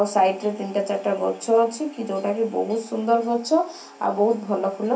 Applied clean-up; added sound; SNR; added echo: none; none; none; reverberation time 0.3 s.